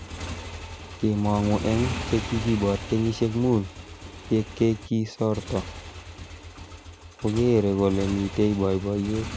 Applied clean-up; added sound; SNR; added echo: none; Motorcycle / Engine; 10 dB; none.